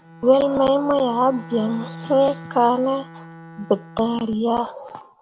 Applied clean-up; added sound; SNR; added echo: none; Bowed string instrument; 18 dB; none.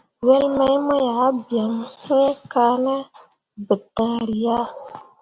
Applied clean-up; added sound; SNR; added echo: none; none; none; none.